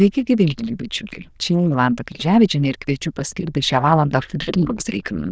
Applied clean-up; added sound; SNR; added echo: neural diffusion model UNIVERSE++.